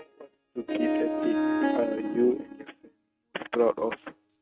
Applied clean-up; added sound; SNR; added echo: neural mask model RNNoise.